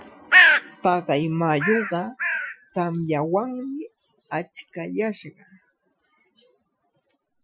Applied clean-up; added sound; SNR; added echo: classical method Wiener filter.